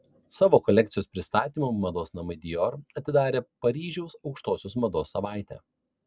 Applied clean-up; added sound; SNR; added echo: none; none; none; none.